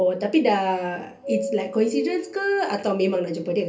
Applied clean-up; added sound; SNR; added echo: none; Doorbell; 9 dB; reverberation time 0.3 s.